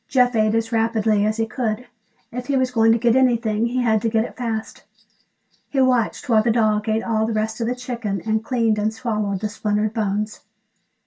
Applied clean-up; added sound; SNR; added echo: none; none; none; reverberation time 0.1 s.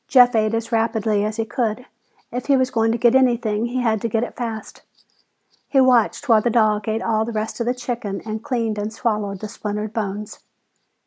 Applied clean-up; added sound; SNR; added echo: none; none; none; none.